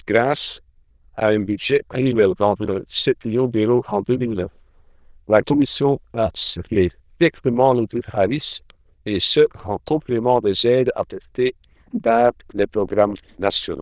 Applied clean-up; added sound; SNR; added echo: neural diffusion model UNIVERSE++.